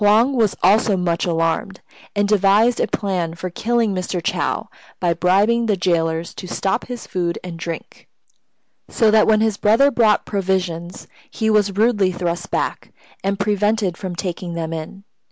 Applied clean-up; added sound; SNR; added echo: none; none; none; none.